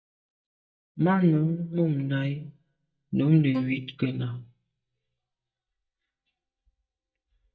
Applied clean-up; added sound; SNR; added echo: neural mask model DeepFilterNet 3.